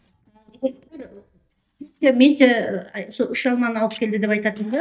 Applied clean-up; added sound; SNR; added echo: neural mask model DeepFilterNet 3.